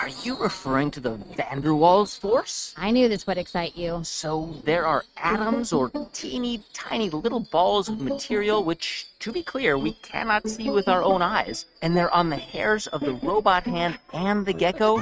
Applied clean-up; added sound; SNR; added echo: neural mask model RNNoise.